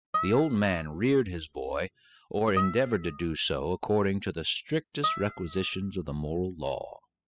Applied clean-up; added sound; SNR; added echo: classical method spectral subtraction.